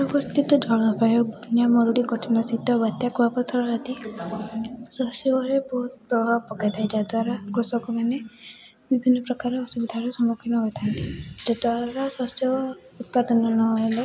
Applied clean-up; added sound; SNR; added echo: none; none; none; none.